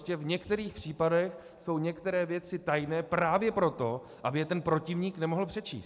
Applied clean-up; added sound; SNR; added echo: none; none; none; none.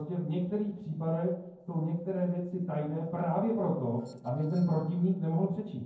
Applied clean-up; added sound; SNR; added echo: neural separator model SepFormer DNS4.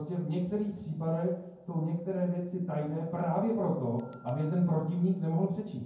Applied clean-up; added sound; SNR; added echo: none; Bell; 17 dB; reverberation time 0.9 s.